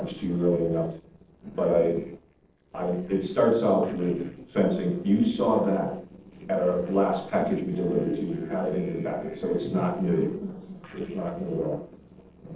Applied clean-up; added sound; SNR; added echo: neural separator model SepFormer DNS4.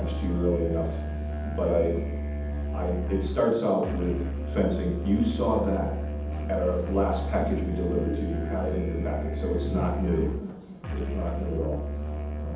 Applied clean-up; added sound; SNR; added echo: none; Musical instrument; 2 dB; reverberation time 0.8 s.